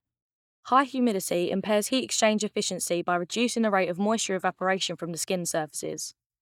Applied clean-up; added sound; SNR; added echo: neural mask model DeepFilterNet 3.